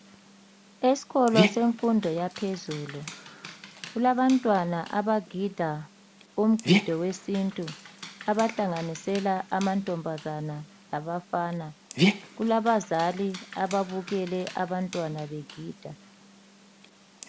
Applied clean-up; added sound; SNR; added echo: none; Dog; 6 dB; none.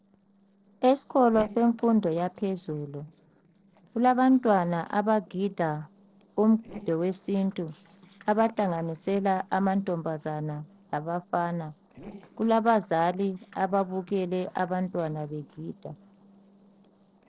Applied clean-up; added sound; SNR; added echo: neural separator model SepFormer DNS4.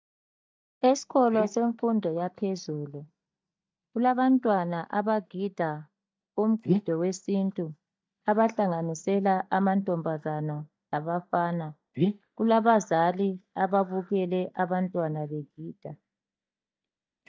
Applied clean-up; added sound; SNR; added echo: neural mask model DeepFilterNet 3.